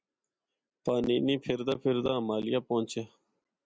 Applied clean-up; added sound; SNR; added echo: none; none; none; none.